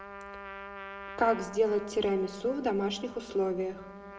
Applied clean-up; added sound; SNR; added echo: none; Trumpet; 14 dB; reverberation time 0.9 s.